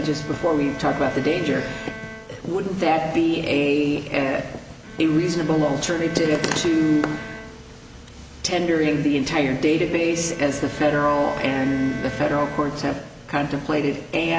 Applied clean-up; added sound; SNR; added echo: none; Bowed string instrument; 16 dB; none.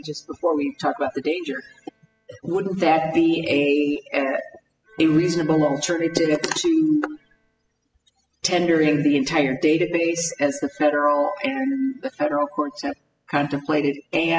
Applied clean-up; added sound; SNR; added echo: classical method spectral subtraction.